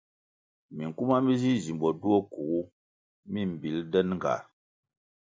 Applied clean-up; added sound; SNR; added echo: none; none; none; none.